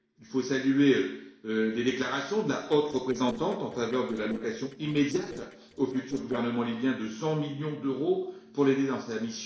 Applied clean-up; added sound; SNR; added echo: neural separator model SepFormer DNS4.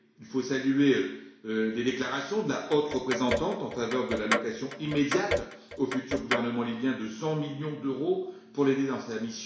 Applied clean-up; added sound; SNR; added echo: none; Clock; 5 dB; reverberation time 0.7 s.